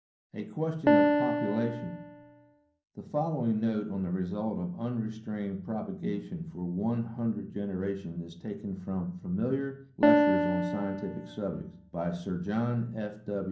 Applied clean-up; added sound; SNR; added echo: none; Piano; -2 dB; reverberation time 0.6 s.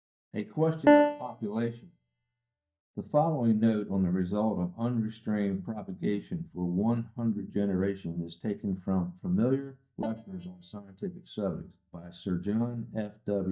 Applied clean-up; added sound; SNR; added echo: neural mask model DeepFilterNet 3.